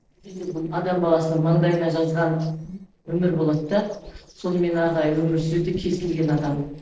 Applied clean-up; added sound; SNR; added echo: neural separator model SepFormer DNS4.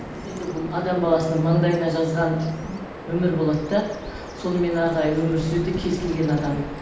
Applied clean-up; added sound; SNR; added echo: none; Bird vocalization, bird call, bird song; 11 dB; reverberation time 0.8 s.